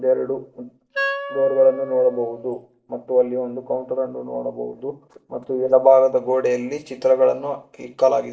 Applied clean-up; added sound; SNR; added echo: none; Wind instrument, woodwind instrument; 10 dB; reverberation time 0.4 s.